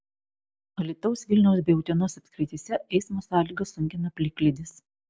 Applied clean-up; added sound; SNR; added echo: none; none; none; none.